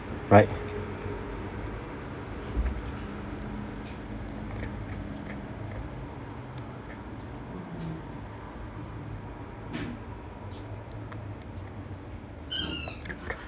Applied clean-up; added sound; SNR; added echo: none; none; none; none.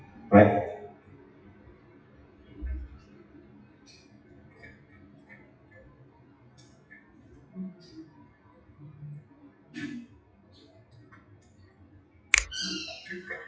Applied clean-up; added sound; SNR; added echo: classical method WPE with log-MMSE.